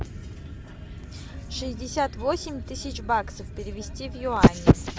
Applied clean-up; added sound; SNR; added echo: none; none; none; none.